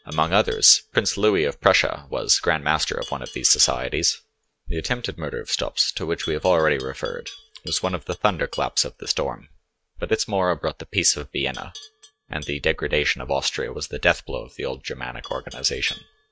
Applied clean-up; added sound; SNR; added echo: neural mask model RNNoise.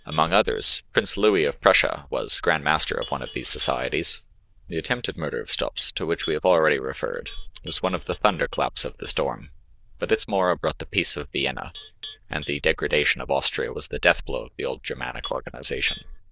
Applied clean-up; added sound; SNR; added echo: neural diffusion model UNIVERSE++.